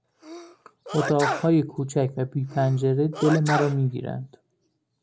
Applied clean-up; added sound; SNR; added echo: none; Sneeze; 9 dB; none.